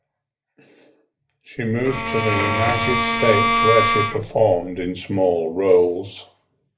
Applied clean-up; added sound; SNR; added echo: none; Bowed string instrument; 0 dB; reverberation time 0.3 s.